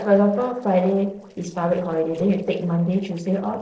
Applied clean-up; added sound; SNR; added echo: neural separator model SepFormer DNS4.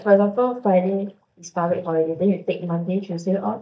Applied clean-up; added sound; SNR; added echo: neural mask model DeepFilterNet 3.